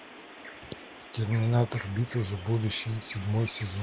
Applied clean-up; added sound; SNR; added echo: none; Bird vocalization, bird call, bird song; 15 dB; none.